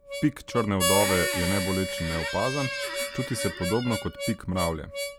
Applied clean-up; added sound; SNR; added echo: none; Squeak + Harmonica; 3 dB; none.